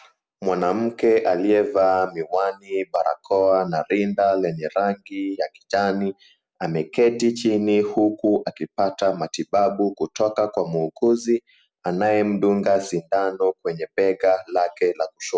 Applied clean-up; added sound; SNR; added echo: none; none; none; none.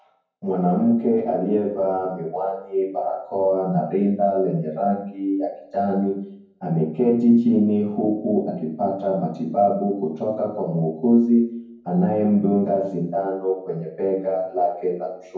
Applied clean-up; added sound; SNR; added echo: none; none; none; reverberation time 0.9 s.